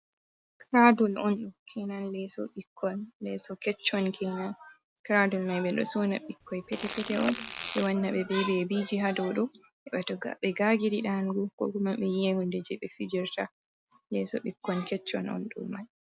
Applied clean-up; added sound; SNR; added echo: none; Fart; 11 dB; none.